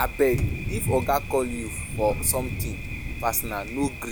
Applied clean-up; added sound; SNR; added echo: none; Thunder; 3 dB; none.